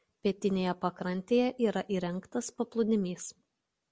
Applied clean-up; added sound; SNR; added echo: none; none; none; none.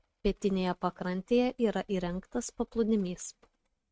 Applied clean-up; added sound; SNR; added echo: neural mask model RNNoise.